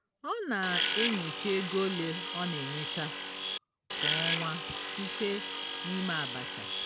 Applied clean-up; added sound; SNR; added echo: none; Tools; -4 dB; none.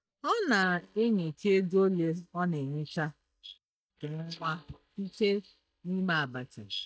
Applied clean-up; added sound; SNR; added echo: neural mask model DeepFilterNet 3.